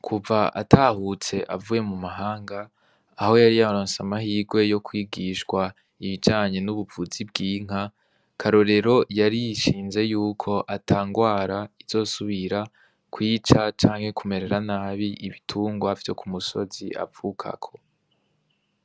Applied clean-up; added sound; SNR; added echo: none; none; none; none.